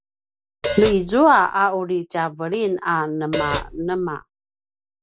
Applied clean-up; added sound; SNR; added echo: none; Hi-hat; 5 dB; none.